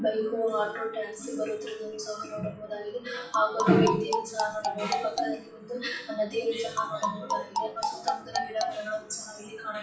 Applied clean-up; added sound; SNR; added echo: classical method WPE with log-MMSE.